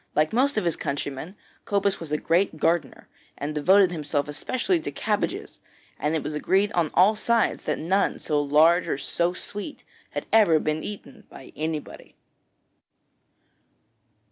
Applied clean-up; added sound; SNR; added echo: none; none; none; none.